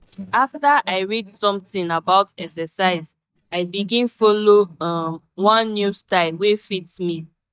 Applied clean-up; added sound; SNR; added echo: neural mask model DeepFilterNet 3.